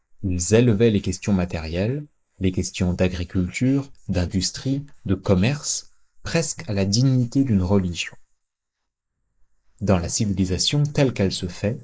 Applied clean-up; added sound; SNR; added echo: neural mask model Resemble Enhance denoiser.